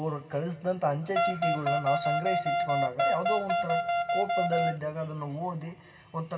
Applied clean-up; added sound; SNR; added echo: none; Wind instrument, woodwind instrument; -5 dB; reverberation time 2.2 s.